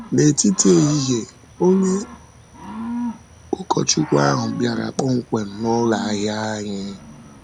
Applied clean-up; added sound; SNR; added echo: none; Cricket / Growling; 13 dB; none.